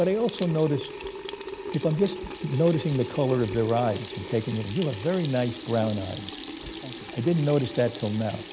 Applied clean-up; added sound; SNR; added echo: none; Sink (filling or washing) / Water tap, faucet; 10 dB; none.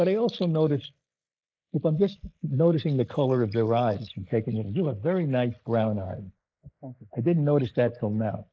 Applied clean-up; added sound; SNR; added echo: neural mask model Resemble Enhance denoiser.